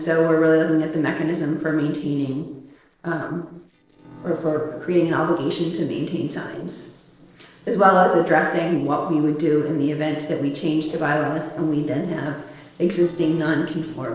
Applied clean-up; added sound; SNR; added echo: neural separator model SepFormer DNS4.